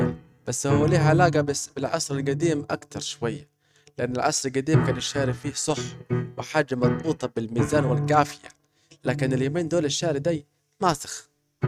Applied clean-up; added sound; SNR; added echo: neural mask model RNNoise.